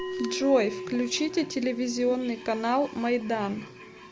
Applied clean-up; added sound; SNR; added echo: none; Bell; 12 dB; none.